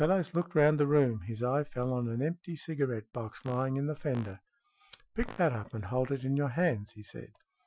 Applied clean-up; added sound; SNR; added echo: classical method Wiener filter.